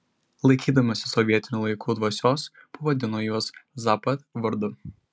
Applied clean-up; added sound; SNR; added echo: none; none; none; none.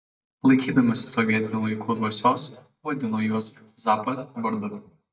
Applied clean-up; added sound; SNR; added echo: neural mask model DeepFilterNet 3.